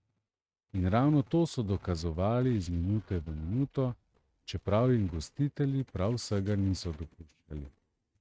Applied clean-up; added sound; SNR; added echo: neural mask model RNNoise.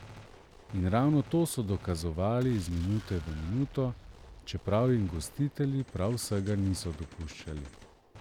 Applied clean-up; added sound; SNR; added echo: none; Gunshot, gunfire; 18 dB; none.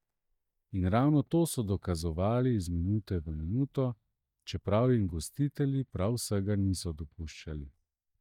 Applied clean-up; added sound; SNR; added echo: neural mask model DeepFilterNet 3.